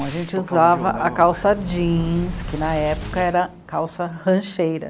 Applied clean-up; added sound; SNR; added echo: none; Boom; 13 dB; none.